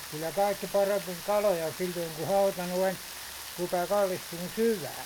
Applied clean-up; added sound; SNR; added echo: none; Rain; 12 dB; none.